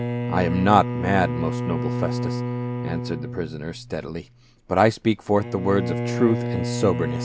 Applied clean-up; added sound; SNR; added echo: none; Bowed string instrument; 4 dB; none.